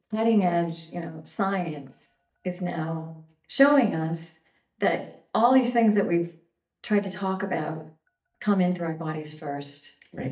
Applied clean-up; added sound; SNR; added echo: neural mask model DeepFilterNet 3.